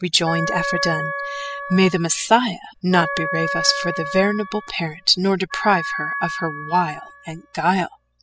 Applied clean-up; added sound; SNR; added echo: classical method spectral subtraction.